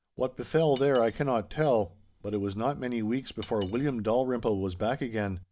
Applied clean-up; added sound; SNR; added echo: none; Cutlery, silverware; 19 dB; none.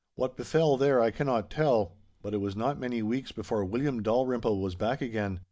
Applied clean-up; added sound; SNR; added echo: none; none; none; none.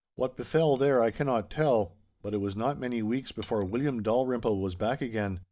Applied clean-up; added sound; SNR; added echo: neural mask model DeepFilterNet 3.